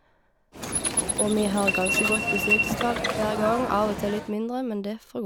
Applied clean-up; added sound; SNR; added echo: none; Subway, metro, underground; -1 dB; none.